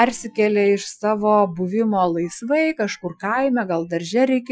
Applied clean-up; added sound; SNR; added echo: classical method Wiener filter.